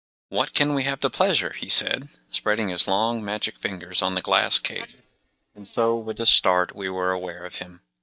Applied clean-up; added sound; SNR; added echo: neural mask model DeepFilterNet 3.